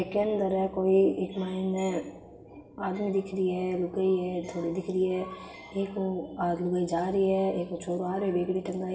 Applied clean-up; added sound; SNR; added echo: none; none; none; reverberation time 0.8 s.